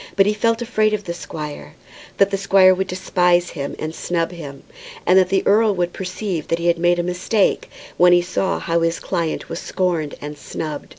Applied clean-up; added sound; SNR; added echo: none; none; none; none.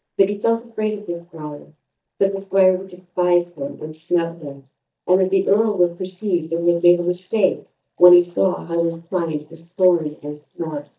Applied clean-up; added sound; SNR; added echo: neural mask model DeepFilterNet 3.